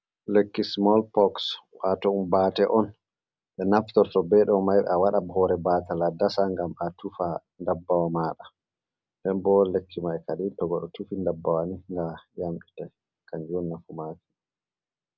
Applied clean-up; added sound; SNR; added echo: none; none; none; none.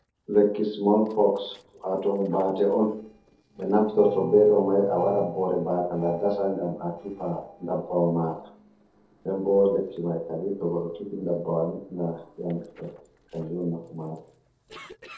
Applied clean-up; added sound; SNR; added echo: neural separator model SepFormer DNS4.